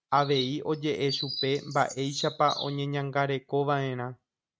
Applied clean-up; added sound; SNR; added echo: neural mask model RNNoise.